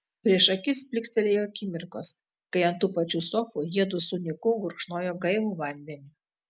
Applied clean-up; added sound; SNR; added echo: none; none; none; none.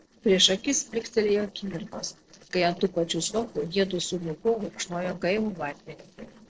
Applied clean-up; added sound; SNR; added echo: neural separator model SepFormer DNS4.